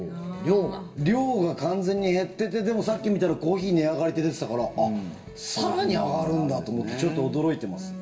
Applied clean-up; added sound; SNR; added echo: none; none; none; reverberation time 0.6 s.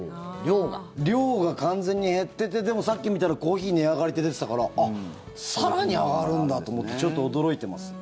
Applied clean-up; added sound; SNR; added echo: none; none; none; none.